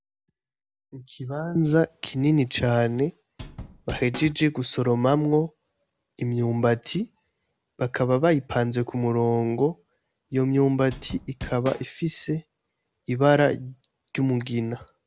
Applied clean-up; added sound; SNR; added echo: none; Drum / Drum kit; 12 dB; none.